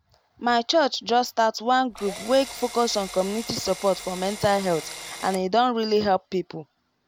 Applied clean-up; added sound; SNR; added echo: none; Drill; 14 dB; none.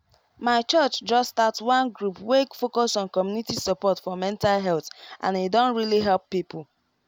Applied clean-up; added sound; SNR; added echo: none; none; none; none.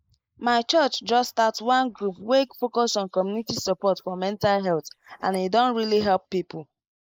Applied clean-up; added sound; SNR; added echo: neural mask model Resemble Enhance denoiser.